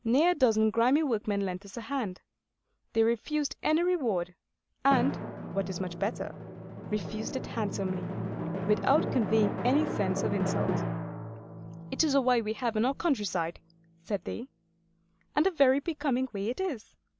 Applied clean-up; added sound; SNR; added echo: none; Drum; 8 dB; none.